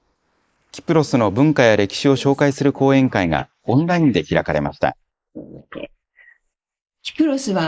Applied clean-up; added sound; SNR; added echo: neural mask model Resemble Enhance denoiser.